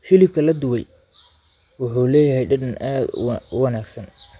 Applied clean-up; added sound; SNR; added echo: none; none; none; none.